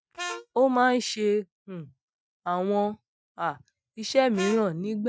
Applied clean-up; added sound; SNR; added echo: neural mask model RNNoise.